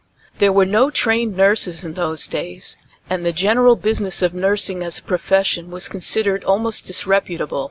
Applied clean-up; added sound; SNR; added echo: none; none; none; none.